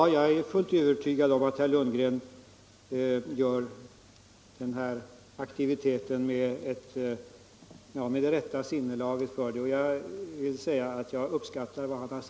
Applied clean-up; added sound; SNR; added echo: none; none; none; none.